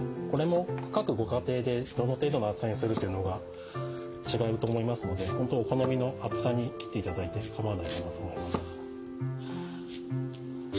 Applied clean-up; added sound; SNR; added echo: none; none; none; none.